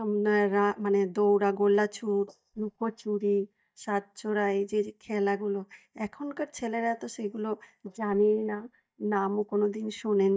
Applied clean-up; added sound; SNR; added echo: neural mask model DeepFilterNet 3.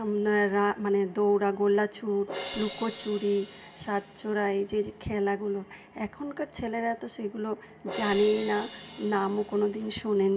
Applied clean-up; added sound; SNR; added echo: none; Crash cymbal; 16 dB; reverberation time 0.3 s.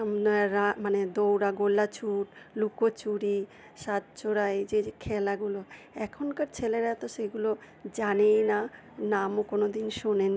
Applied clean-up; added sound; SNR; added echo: none; none; none; none.